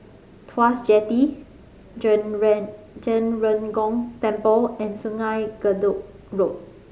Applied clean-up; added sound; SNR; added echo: none; none; none; none.